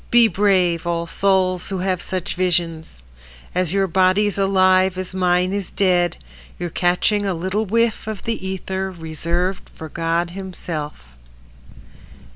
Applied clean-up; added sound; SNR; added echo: none; none; none; none.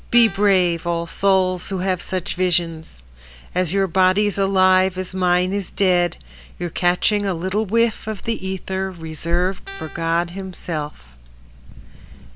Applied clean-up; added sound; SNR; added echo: none; Guitar; 18 dB; none.